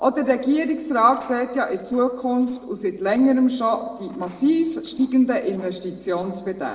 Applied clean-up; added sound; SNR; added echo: neural separator model SepFormer DNS4.